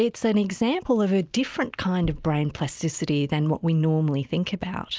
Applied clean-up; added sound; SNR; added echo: none; none; none; none.